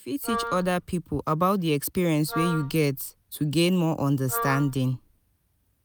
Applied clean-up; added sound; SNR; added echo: none; Wind instrument, woodwind instrument; 9 dB; none.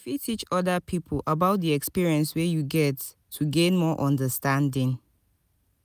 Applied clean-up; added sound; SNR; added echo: none; none; none; none.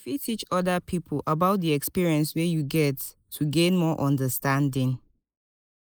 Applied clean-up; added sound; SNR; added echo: neural mask model Resemble Enhance denoiser.